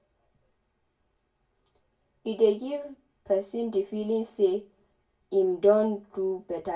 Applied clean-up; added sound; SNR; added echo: none; none; none; reverberation time 0.2 s.